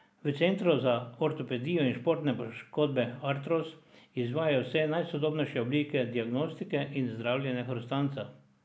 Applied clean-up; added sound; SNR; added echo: none; none; none; none.